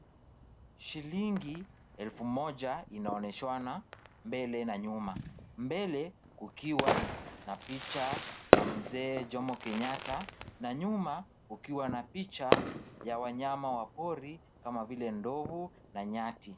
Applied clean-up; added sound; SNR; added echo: none; Fireworks; 0 dB; none.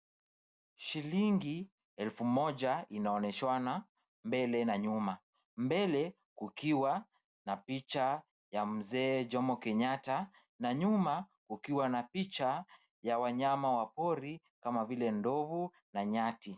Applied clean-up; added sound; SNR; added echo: none; none; none; none.